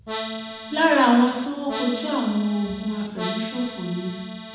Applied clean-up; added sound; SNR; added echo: none; Accordion; 9 dB; reverberation time 1.0 s.